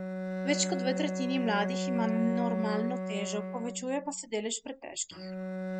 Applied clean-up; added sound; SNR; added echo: none; Bowed string instrument; 1 dB; none.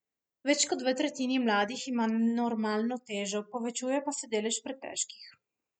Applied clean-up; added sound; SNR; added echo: none; none; none; none.